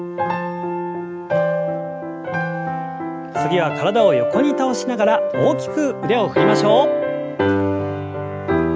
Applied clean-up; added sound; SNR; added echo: none; none; none; none.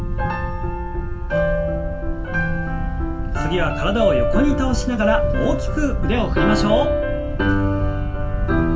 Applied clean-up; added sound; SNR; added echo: none; Wind; 2 dB; reverberation time 0.2 s.